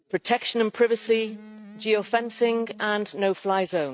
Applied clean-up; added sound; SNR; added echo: neural mask model RNNoise.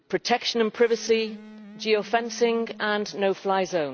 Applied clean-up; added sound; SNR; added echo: none; Electric guitar; 20 dB; none.